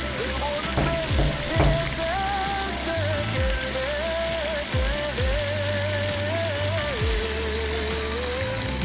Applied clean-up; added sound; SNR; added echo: none; Knock + Sink (filling or washing) / Water tap, faucet; 4 dB; none.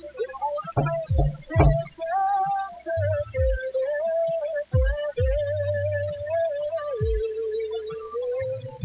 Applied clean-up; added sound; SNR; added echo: classical method spectral subtraction.